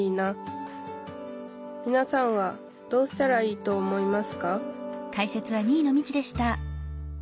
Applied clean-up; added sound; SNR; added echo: none; none; none; none.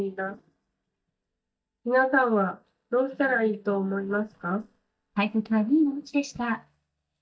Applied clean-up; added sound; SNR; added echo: neural mask model DeepFilterNet 3.